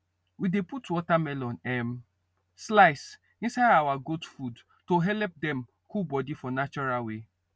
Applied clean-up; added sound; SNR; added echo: none; none; none; none.